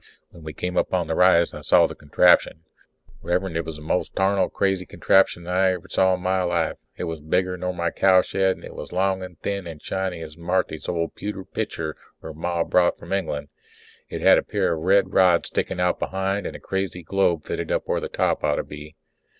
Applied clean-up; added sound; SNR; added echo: none; none; none; none.